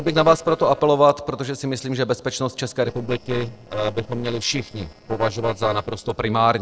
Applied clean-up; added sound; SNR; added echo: neural separator model SepFormer DNS4.